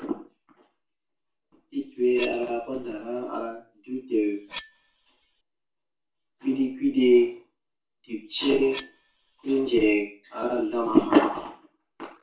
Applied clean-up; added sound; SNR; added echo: none; Cutlery, silverware; 19 dB; reverberation time 0.3 s.